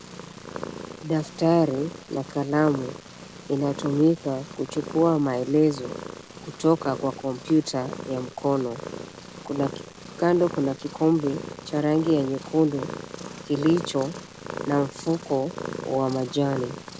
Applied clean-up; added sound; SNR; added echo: none; Purr; 12 dB; none.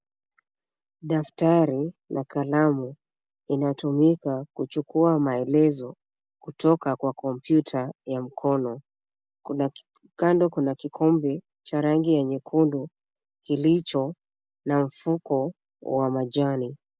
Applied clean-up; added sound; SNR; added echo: none; none; none; none.